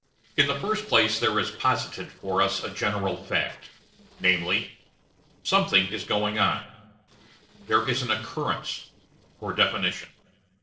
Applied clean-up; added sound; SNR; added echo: neural separator model SepFormer DNS4.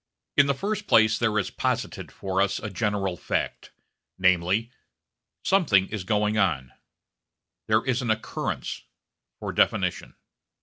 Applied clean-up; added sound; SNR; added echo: none; none; none; none.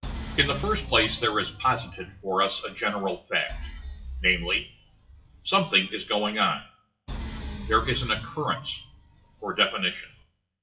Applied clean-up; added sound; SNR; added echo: classical method WPE with log-MMSE.